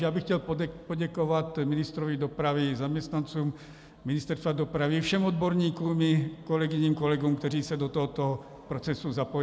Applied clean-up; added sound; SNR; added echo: none; none; none; none.